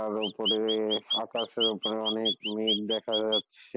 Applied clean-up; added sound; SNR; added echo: neural mask model Resemble Enhance denoiser.